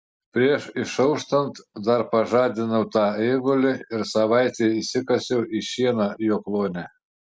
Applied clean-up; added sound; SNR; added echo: none; none; none; none.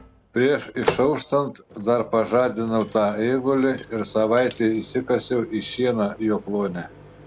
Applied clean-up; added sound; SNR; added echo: none; Cutlery, silverware + Microwave oven; 14 dB; none.